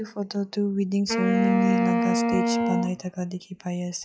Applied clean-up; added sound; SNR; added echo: classical method log-MMSE.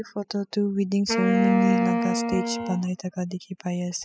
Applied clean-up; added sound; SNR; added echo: classical method spectral subtraction.